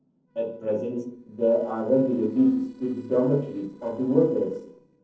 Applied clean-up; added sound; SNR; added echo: neural separator model SepFormer DNS4.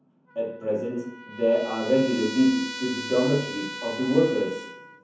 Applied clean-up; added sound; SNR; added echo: none; Trumpet; 12 dB; reverberation time 0.7 s.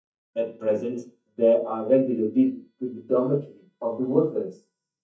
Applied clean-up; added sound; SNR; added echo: neural mask model DeepFilterNet 3.